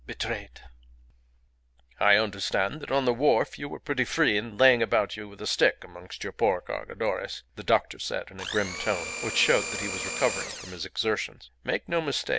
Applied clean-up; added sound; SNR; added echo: none; Domestic sounds, home sounds; 6 dB; none.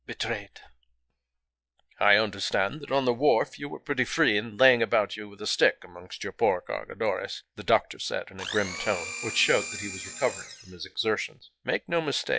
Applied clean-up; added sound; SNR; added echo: classical method log-MMSE.